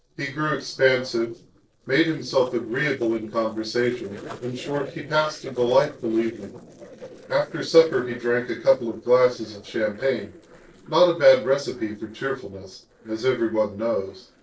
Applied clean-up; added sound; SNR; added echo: neural separator model SepFormer DNS4.